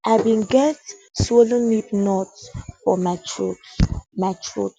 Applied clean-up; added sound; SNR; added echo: none; none; none; none.